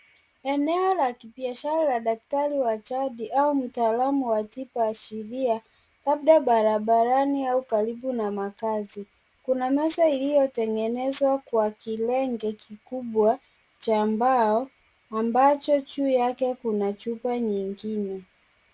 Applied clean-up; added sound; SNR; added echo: none; none; none; none.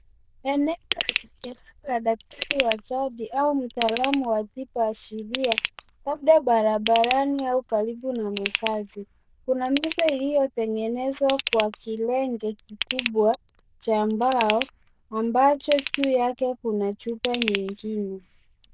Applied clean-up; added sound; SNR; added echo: neural diffusion model UNIVERSE++.